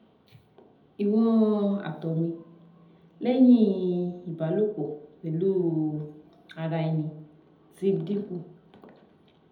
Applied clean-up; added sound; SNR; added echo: none; none; none; reverberation time 0.8 s.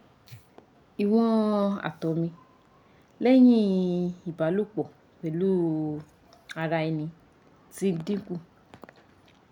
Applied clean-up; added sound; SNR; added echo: none; none; none; none.